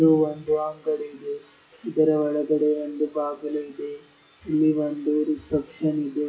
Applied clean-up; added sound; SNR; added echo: classical method WPE with log-MMSE.